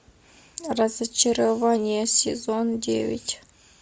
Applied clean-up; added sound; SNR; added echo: none; none; none; none.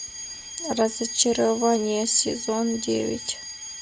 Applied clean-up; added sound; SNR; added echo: none; Alarm; 11 dB; none.